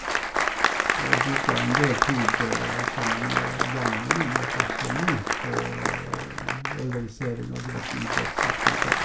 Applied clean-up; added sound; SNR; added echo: none; Applause; -4 dB; reverberation time 0.3 s.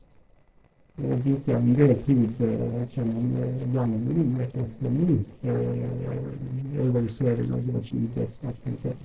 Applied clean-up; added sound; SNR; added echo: neural separator model SepFormer DNS4.